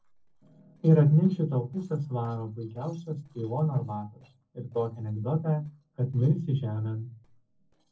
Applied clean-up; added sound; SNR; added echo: neural separator model SepFormer DNS4.